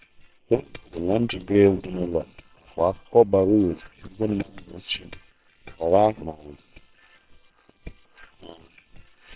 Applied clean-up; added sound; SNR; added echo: neural separator model SepFormer WHAM!.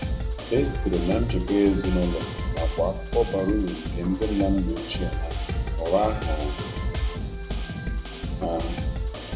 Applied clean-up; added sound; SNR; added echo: none; Drum kit; 1 dB; none.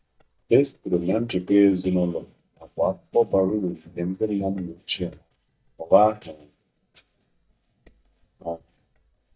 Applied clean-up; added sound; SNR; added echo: neural mask model DeepFilterNet 3.